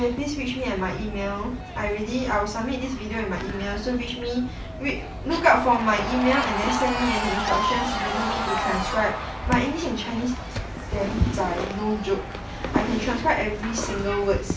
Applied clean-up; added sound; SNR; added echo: none; Crowd / Cheering; 7 dB; none.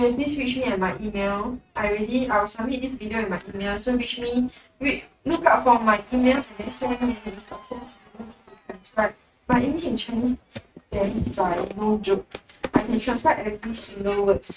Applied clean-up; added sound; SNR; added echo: neural mask model RNNoise.